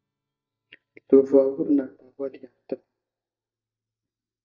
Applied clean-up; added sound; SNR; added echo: neural mask model DeepFilterNet 3.